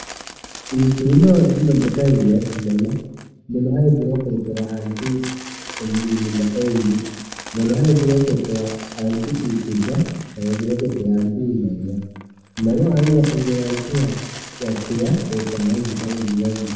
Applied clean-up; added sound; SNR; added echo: none; Coin (dropping); 17 dB; reverberation time 0.8 s.